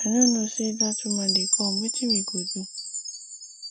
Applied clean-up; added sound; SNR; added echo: none; Chime; -1 dB; none.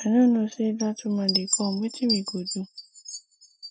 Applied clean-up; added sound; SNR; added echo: neural mask model RNNoise.